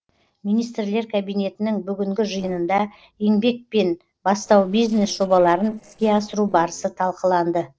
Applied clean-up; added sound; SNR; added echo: neural separator model SepFormer DNS4.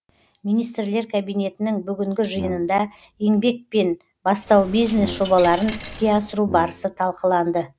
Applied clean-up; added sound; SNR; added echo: none; Brass instrument + Coin (dropping); 13 dB; none.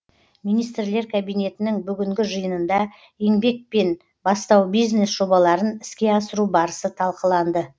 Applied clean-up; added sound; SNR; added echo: none; none; none; none.